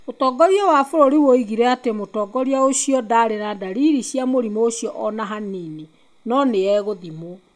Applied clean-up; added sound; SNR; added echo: none; none; none; none.